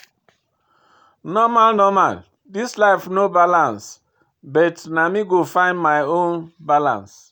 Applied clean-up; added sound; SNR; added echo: none; none; none; none.